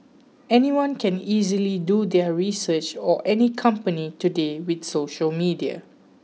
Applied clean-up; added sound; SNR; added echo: none; none; none; none.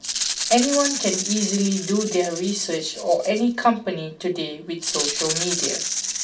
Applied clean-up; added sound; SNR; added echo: none; Rattle (instrument); 4 dB; reverberation time 0.2 s.